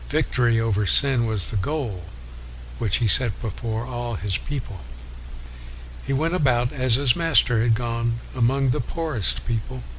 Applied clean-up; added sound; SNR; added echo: none; none; none; none.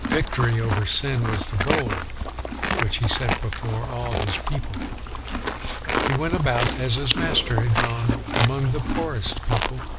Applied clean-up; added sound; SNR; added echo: none; Livestock, farm animals, working animals; 3 dB; none.